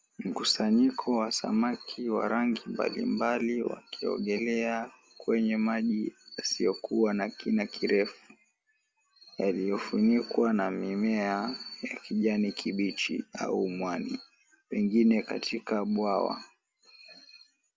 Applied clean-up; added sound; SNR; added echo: none; none; none; none.